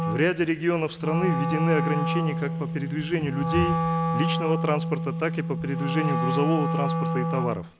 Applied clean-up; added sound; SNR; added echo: none; Wind instrument, woodwind instrument; -1 dB; none.